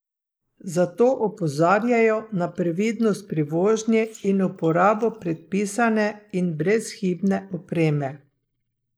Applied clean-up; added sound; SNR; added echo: neural mask model Resemble Enhance denoiser.